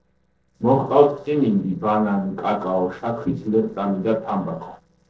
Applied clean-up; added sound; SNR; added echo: neural separator model SepFormer DNS4.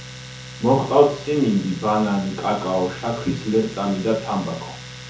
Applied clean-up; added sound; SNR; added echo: none; Domestic sounds, home sounds; 14 dB; reverberation time 0.6 s.